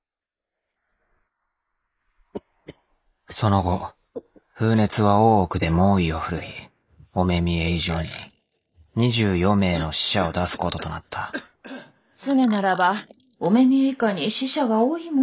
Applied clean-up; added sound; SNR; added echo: neural mask model Resemble Enhance denoiser.